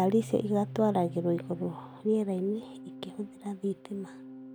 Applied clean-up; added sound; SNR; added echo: none; Organ; 14 dB; none.